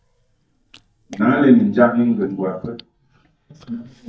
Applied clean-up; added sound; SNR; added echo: neural mask model DeepFilterNet 3.